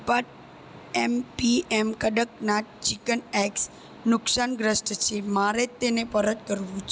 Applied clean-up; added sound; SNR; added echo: none; none; none; none.